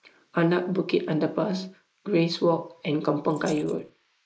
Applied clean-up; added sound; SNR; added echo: neural mask model Resemble Enhance denoiser.